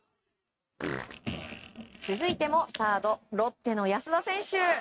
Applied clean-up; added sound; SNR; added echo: neural mask model RNNoise.